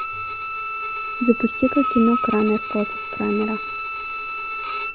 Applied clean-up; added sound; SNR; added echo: none; Bowed string instrument; 3 dB; none.